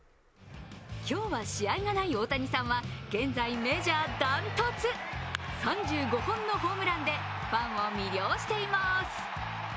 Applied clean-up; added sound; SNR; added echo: none; none; none; none.